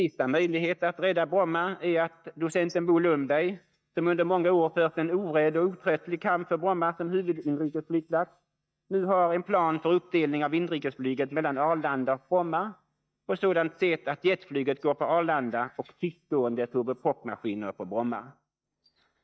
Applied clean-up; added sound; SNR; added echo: neural mask model DeepFilterNet 3.